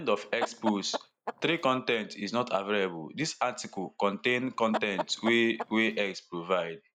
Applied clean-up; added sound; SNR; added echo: neural mask model Resemble Enhance denoiser.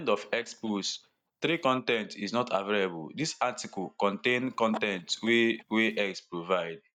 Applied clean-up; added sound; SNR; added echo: neural mask model DeepFilterNet 3.